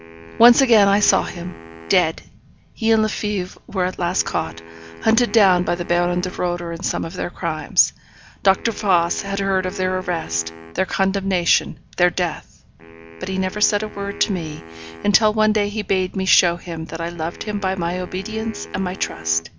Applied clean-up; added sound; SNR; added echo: none; Wind instrument, woodwind instrument; 19 dB; none.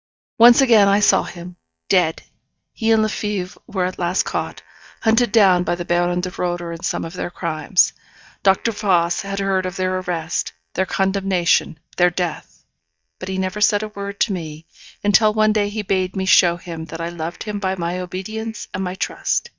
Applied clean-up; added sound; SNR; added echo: neural mask model DeepFilterNet 3.